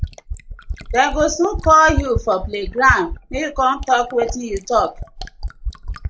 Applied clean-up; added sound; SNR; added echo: none; Fill (with liquid); 8 dB; none.